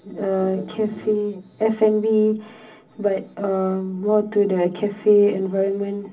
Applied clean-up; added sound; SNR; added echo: none; none; none; reverberation time 0.4 s.